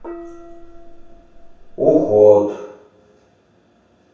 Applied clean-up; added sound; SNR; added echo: none; Gong; 17 dB; reverberation time 0.7 s.